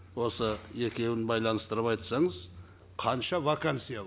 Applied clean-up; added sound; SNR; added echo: none; none; none; none.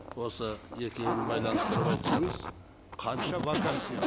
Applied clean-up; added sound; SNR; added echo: none; Zipper (clothing); -2 dB; none.